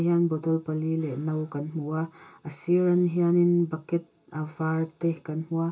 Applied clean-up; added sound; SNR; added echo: none; none; none; reverberation time 0.2 s.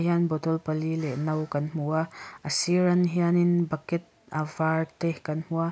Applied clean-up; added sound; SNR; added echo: none; none; none; none.